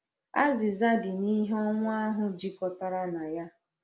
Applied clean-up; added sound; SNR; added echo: none; none; none; none.